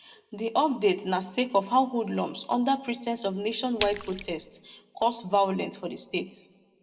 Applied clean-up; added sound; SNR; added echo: none; Splash, splatter; 5 dB; reverberation time 0.6 s.